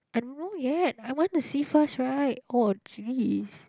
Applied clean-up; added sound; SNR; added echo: none; none; none; none.